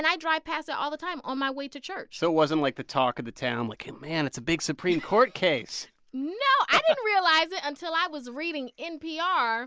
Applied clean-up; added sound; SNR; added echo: none; none; none; none.